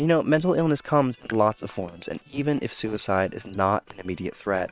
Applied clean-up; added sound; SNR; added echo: neural separator model SepFormer WHAM!.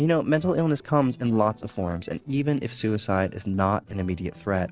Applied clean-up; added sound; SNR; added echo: neural separator model SepFormer DNS4.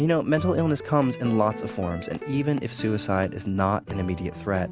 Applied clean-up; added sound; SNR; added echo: none; none; none; none.